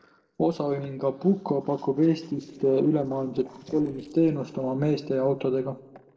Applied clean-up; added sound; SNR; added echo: neural separator model SepFormer DNS4.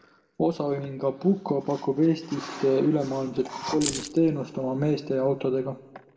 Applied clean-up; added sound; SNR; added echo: none; Keys jangling; 7 dB; reverberation time 0.9 s.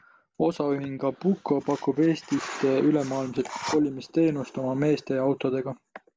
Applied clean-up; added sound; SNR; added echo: none; none; none; none.